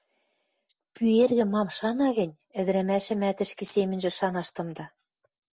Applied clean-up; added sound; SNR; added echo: none; none; none; none.